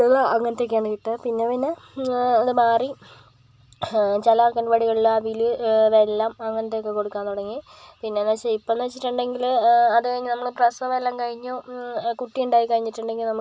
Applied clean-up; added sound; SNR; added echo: none; none; none; none.